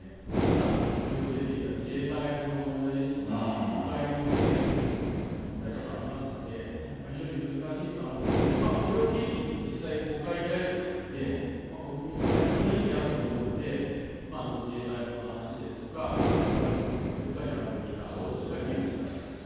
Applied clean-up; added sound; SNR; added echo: none; Breathing; 0 dB; reverberation time 2.1 s.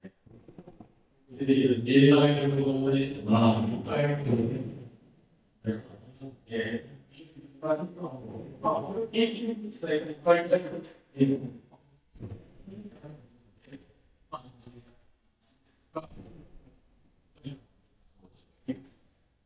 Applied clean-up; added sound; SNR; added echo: neural mask model DeepFilterNet 3.